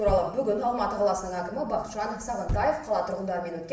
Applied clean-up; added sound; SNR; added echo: none; Thump, thud; 11 dB; reverberation time 0.7 s.